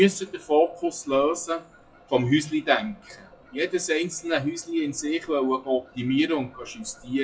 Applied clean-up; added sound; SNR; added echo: classical method WPE with log-MMSE.